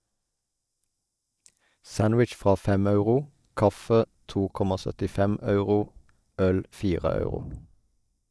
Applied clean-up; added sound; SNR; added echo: neural mask model DeepFilterNet 3.